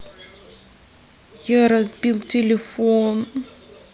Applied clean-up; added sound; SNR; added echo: none; none; none; none.